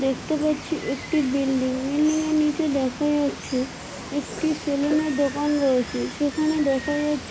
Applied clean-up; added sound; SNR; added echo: none; Water; 12 dB; none.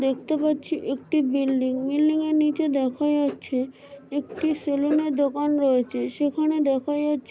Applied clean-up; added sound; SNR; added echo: none; none; none; none.